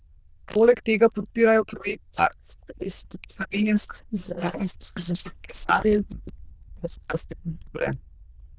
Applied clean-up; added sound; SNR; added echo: neural diffusion model UNIVERSE++.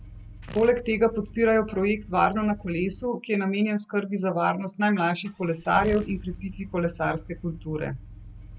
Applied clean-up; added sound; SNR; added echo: none; Engine starting / Car + Fart; 17 dB; none.